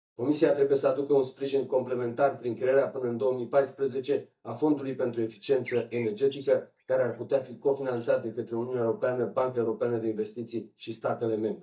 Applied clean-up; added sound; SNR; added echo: neural mask model DeepFilterNet 3.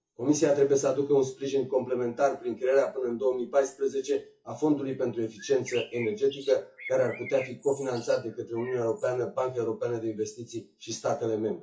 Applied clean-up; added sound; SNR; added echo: classical method WPE with log-MMSE.